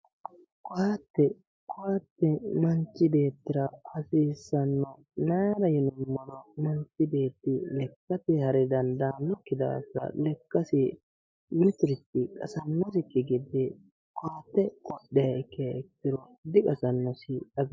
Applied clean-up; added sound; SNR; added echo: neural mask model Resemble Enhance denoiser.